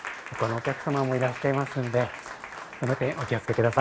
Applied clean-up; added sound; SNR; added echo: none; Applause; 11 dB; none.